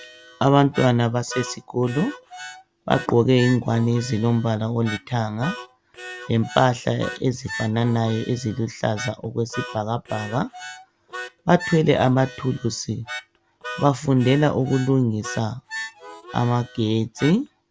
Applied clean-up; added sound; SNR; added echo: none; Harmonica; 15 dB; none.